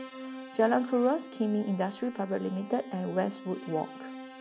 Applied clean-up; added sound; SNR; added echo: none; Keyboard (musical); 14 dB; none.